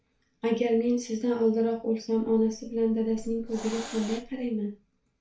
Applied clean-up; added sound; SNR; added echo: none; Hiss; 15 dB; reverberation time 0.3 s.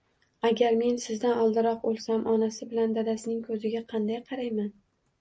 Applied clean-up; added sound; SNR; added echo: none; none; none; none.